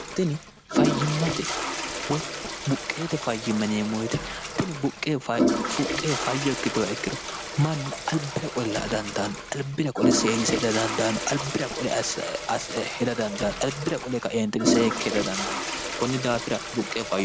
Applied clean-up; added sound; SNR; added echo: none; Toilet flush; 2 dB; none.